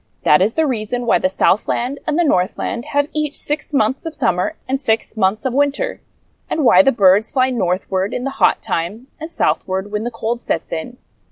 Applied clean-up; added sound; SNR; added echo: none; none; none; none.